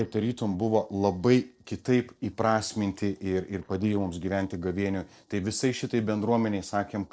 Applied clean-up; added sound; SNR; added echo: neural separator model SepFormer DNS4.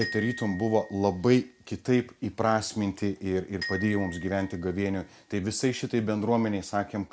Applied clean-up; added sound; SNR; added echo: none; Glockenspiel; 15 dB; none.